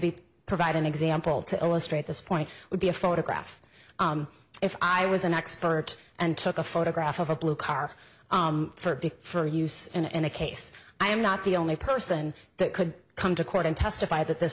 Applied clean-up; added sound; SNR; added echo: none; none; none; none.